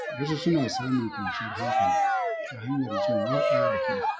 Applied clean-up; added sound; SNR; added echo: classical method log-MMSE.